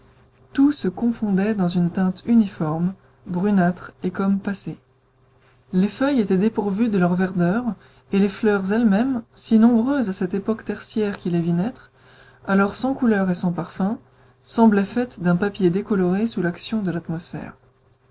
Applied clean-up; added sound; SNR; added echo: none; none; none; none.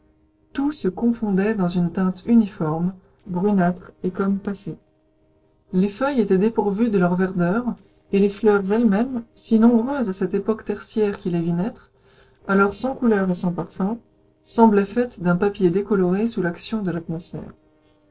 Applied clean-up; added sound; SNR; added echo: neural separator model SepFormer DNS4.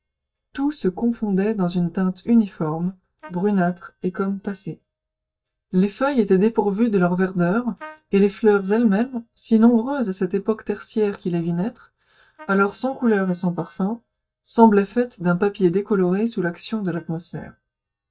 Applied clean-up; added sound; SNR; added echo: neural mask model DeepFilterNet 3.